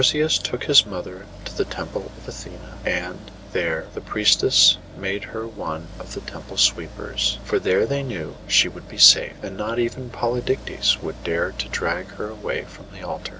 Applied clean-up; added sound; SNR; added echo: none; Accelerating, revving, vroom; 16 dB; none.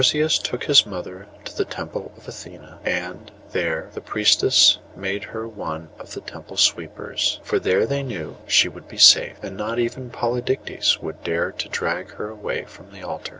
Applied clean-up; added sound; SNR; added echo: none; none; none; none.